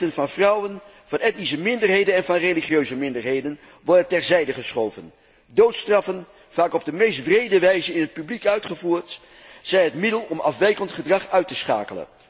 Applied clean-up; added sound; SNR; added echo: none; none; none; none.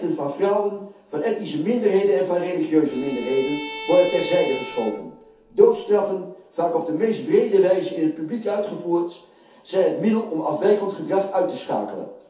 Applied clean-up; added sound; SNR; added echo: none; Bowed string instrument; 13 dB; reverberation time 0.5 s.